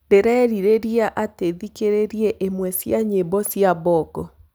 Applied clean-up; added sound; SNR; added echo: none; none; none; none.